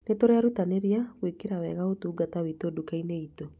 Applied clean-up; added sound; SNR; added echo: none; none; none; none.